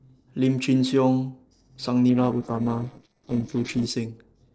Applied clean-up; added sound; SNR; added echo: neural separator model SepFormer DNS4.